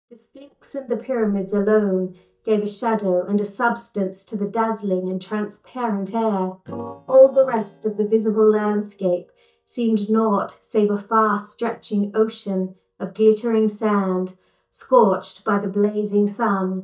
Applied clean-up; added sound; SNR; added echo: neural mask model DeepFilterNet 3.